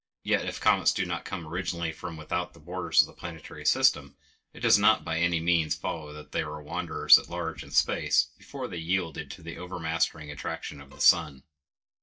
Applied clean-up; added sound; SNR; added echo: neural mask model DeepFilterNet 3.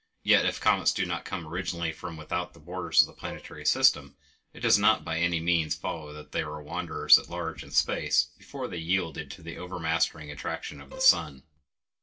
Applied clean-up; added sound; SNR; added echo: none; Bowed string instrument; 17 dB; reverberation time 0.2 s.